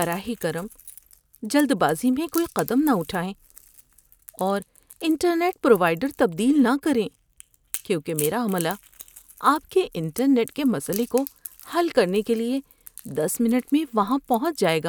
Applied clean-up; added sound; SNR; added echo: none; Crack / Crackle; 19 dB; none.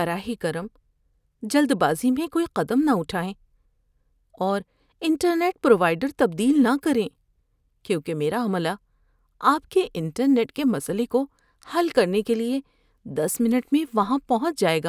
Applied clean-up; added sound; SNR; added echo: none; none; none; none.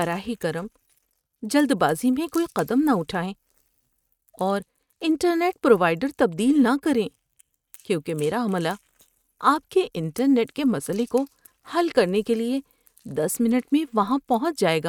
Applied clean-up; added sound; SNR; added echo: neural mask model RNNoise.